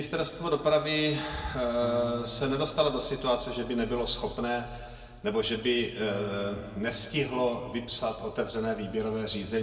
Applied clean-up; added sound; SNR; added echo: none; Piano; 19 dB; reverberation time 1.7 s.